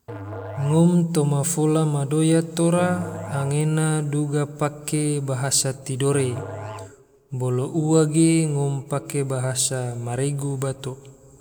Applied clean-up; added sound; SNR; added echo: none; Musical instrument; 16 dB; none.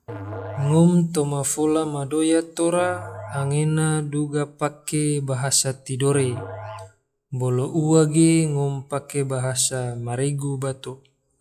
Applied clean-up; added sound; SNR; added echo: classical method log-MMSE.